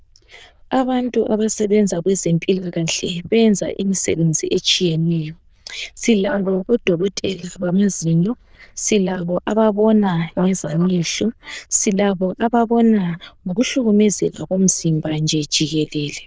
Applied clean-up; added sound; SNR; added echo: neural diffusion model UNIVERSE++.